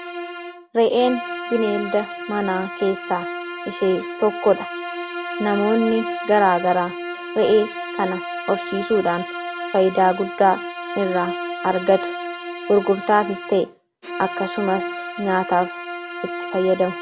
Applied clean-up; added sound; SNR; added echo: none; Bowed string instrument; 8 dB; none.